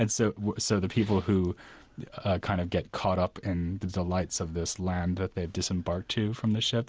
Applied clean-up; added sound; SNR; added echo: none; none; none; none.